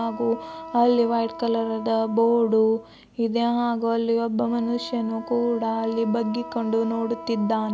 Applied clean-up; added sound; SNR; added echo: none; Wind instrument, woodwind instrument; 16 dB; none.